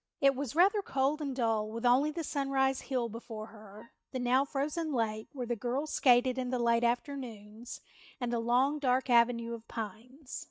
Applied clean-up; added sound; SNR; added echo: neural mask model DeepFilterNet 3.